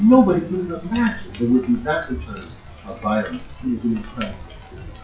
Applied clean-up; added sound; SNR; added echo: classical method WPE with log-MMSE.